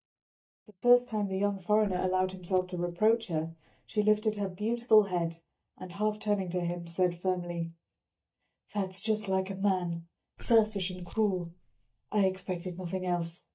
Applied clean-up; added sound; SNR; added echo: neural mask model DeepFilterNet 3.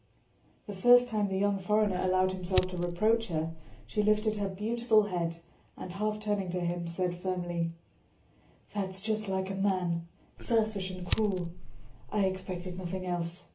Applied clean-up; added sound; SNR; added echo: none; Fire; 7 dB; reverberation time 0.3 s.